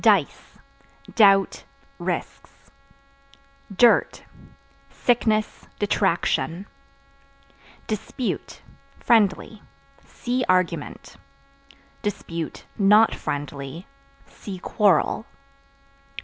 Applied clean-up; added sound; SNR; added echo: none; none; none; none.